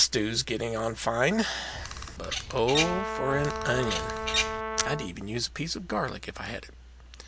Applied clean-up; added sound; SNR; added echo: none; Bird vocalization, bird call, bird song + Brass instrument; 2 dB; none.